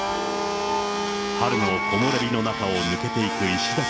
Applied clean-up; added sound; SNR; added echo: none; Domestic sounds, home sounds + Wind instrument, woodwind instrument; 1 dB; none.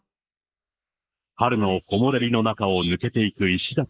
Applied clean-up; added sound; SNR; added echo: neural mask model Resemble Enhance denoiser.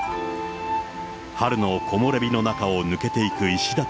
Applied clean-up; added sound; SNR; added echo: none; none; none; none.